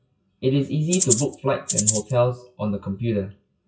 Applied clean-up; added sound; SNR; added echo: classical method WPE with log-MMSE.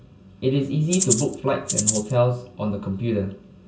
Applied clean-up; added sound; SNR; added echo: none; Rattle (instrument); 0 dB; reverberation time 0.1 s.